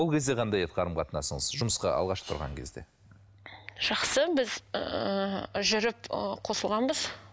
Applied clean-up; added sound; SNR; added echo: none; none; none; none.